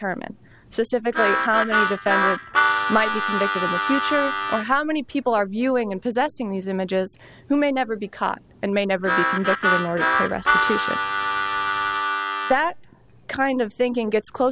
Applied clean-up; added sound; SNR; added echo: none; Harmonica; -2 dB; none.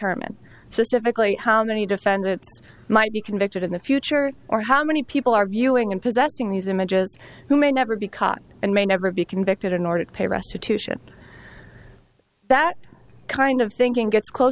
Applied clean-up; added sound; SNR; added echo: none; none; none; none.